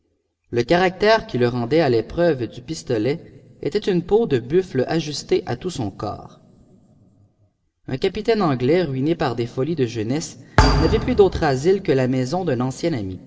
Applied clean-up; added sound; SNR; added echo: none; Thump, thud; 1 dB; reverberation time 2.2 s.